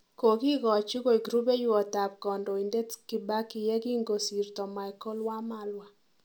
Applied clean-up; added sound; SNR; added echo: none; none; none; none.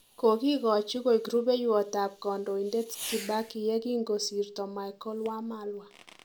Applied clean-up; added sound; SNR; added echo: none; Fireworks; 19 dB; none.